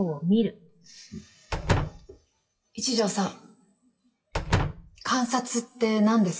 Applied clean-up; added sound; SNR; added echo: classical method WPE with log-MMSE.